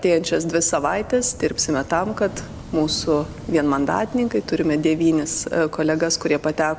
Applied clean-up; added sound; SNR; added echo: none; Waves, surf / Wind; 17 dB; none.